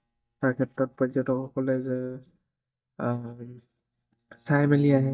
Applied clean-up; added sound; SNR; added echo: neural mask model DeepFilterNet 3.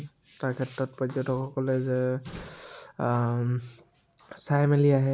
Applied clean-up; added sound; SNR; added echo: none; none; none; none.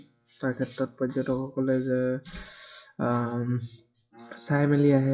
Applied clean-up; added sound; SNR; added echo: classical method WPE with log-MMSE.